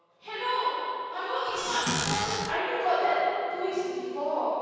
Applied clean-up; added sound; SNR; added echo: none; Squeak / Cupboard open or close; 3 dB; reverberation time 2.2 s.